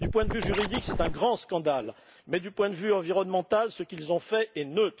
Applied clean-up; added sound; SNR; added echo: none; Scratching (performance technique); 2 dB; none.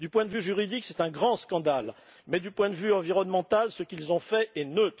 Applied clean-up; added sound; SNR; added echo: none; none; none; none.